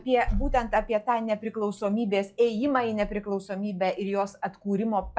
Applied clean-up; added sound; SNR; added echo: classical method log-MMSE.